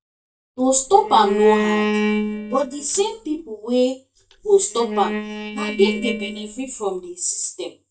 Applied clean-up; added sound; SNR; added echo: neural mask model DeepFilterNet 3.